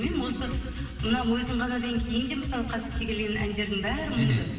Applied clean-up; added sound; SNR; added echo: none; none; none; reverberation time 2.3 s.